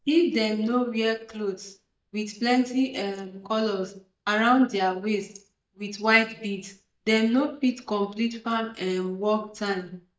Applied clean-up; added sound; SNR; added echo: neural mask model DeepFilterNet 3.